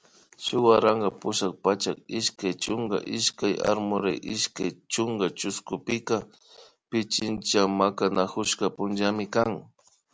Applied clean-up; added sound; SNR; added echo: none; none; none; none.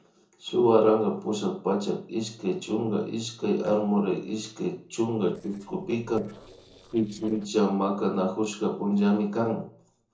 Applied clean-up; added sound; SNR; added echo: neural separator model SepFormer DNS4.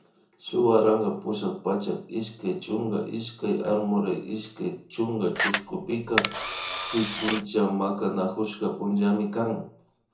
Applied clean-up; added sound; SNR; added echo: none; Camera; 2 dB; reverberation time 0.6 s.